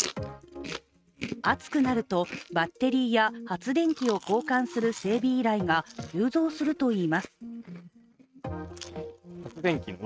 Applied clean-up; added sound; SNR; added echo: neural mask model RNNoise.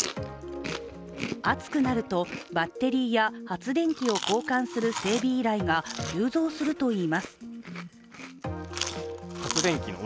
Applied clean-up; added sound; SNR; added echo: none; Chewing, mastication; 10 dB; none.